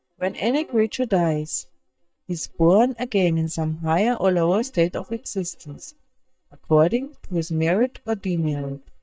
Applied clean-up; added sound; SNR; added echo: neural mask model DeepFilterNet 3.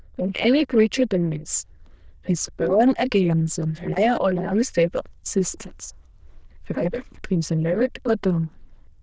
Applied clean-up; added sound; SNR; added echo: neural diffusion model UNIVERSE++.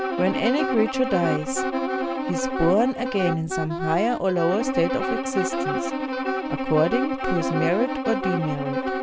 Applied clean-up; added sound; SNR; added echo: none; Wind instrument, woodwind instrument + Bowed string instrument; 1 dB; none.